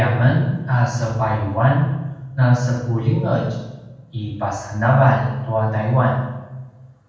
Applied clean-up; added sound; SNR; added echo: none; none; none; reverberation time 1.2 s.